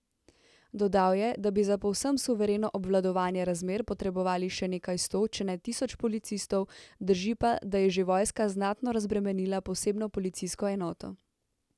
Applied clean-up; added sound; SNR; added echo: none; none; none; none.